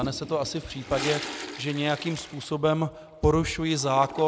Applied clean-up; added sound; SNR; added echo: none; Toilet flush; 12 dB; none.